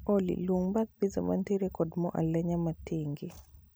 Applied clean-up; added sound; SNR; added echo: none; none; none; none.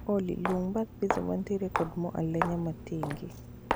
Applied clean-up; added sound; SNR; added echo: none; Walk, footsteps; 4 dB; none.